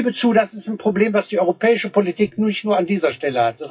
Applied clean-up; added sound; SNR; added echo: classical method WPE with log-MMSE.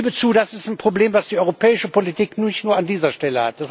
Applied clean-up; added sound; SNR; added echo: none; none; none; none.